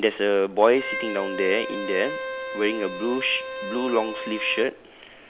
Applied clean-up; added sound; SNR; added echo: none; Bowed string instrument; 9 dB; none.